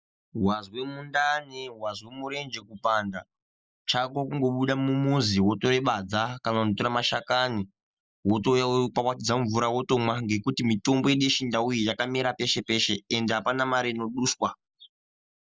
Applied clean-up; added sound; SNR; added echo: neural mask model Resemble Enhance denoiser.